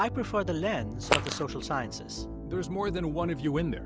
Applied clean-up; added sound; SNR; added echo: none; Fart; -2 dB; none.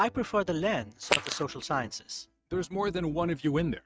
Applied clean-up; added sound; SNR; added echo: neural mask model RNNoise.